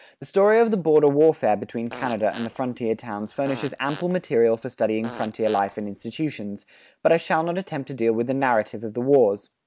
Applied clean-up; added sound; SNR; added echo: none; Fart; 19 dB; none.